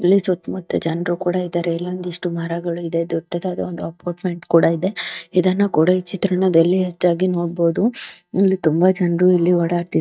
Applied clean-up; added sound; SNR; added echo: neural mask model DeepFilterNet 3.